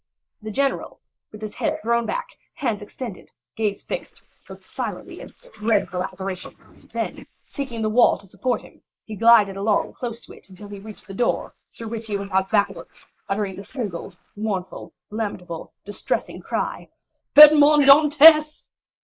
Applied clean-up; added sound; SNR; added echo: neural mask model Resemble Enhance denoiser.